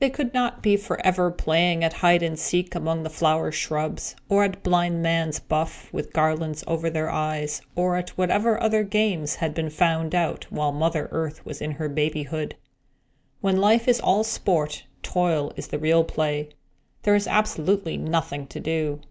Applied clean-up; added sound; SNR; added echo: none; none; none; none.